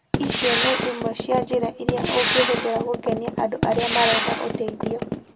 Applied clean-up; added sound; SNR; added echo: none; Gunshot, gunfire; 0 dB; reverberation time 2.4 s.